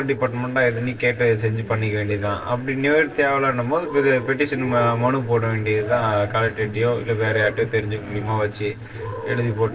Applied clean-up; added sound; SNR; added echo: neural separator model SepFormer DNS4.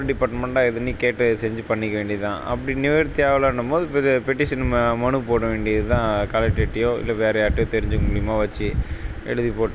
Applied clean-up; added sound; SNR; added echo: none; none; none; none.